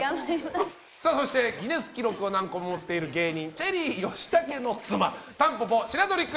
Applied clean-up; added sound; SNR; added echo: neural mask model Resemble Enhance denoiser.